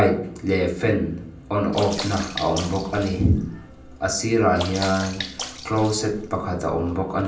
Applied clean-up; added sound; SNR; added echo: none; Sink (filling or washing) / Water / Splash, splatter; 12 dB; reverberation time 0.6 s.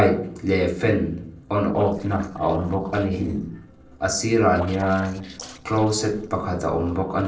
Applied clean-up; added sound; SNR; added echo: neural separator model SepFormer DNS4.